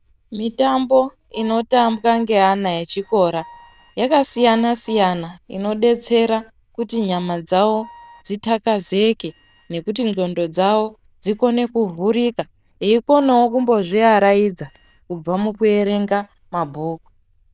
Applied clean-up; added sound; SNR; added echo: neural diffusion model UNIVERSE++.